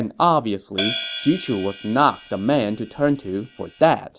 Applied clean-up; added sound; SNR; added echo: none; Hi-hat; 8 dB; none.